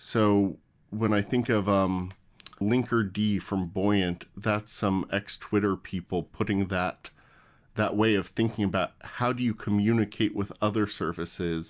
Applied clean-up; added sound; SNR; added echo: none; none; none; none.